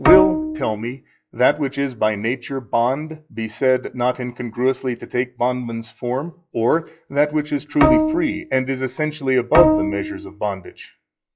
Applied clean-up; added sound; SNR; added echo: classical method log-MMSE.